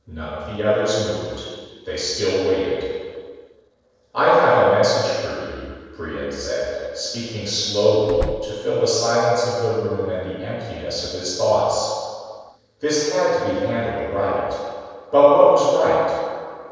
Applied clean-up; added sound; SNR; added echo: neural separator model SepFormer DNS4.